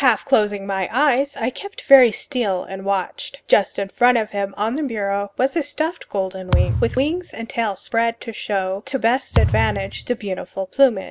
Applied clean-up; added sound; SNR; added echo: none; Thump, thud; 3 dB; none.